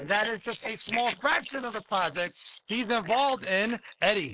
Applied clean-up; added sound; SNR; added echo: neural mask model Resemble Enhance denoiser.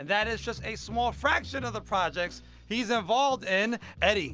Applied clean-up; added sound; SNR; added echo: none; none; none; none.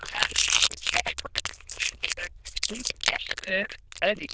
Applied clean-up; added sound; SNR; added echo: neural diffusion model UNIVERSE++.